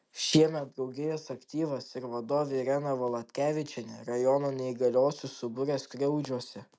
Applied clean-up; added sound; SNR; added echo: none; none; none; none.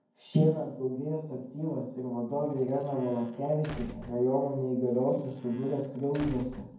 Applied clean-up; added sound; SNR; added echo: none; Squeak / Slam / Wood; 16 dB; reverberation time 0.9 s.